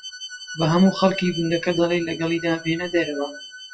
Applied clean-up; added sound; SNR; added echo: classical method WPE with log-MMSE.